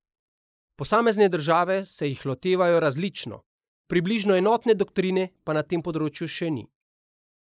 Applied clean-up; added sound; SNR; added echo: neural mask model Resemble Enhance denoiser.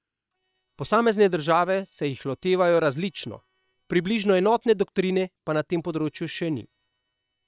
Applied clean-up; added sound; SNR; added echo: neural separator model SepFormer WHAM!.